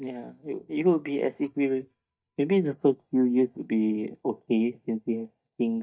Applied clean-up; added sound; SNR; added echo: neural mask model DeepFilterNet 3.